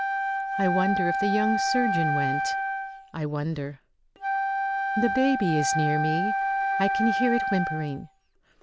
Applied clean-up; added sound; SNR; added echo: none; Wind instrument, woodwind instrument; -1 dB; none.